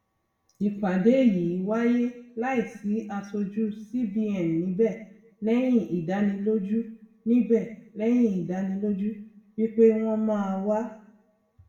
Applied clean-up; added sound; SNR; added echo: none; none; none; reverberation time 0.7 s.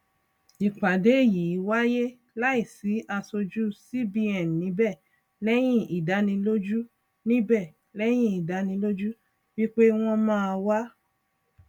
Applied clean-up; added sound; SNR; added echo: none; none; none; none.